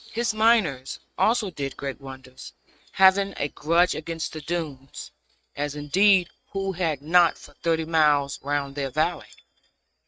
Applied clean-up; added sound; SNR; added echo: neural mask model RNNoise.